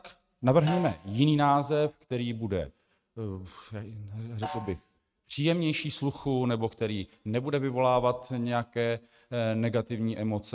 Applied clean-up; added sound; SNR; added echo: neural mask model RNNoise.